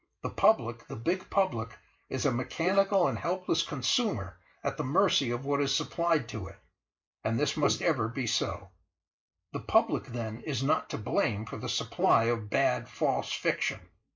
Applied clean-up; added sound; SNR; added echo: neural mask model Resemble Enhance denoiser.